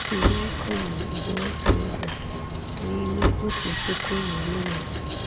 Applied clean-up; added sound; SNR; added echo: none; Sawing + Slam; -4 dB; none.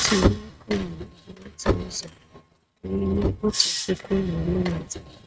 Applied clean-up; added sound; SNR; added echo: neural mask model RNNoise.